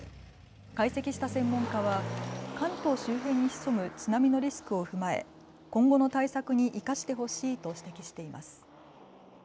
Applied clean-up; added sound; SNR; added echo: none; Motor vehicle (road); 12 dB; none.